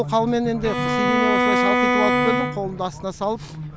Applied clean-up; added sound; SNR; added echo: none; Bowed string instrument; -3 dB; none.